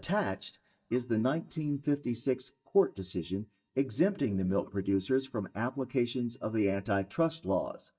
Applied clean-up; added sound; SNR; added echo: neural mask model DeepFilterNet 3.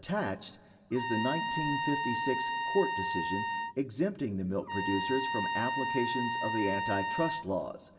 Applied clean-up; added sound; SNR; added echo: none; Trumpet; 0 dB; reverberation time 1.4 s.